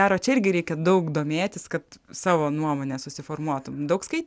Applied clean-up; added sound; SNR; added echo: none; none; none; none.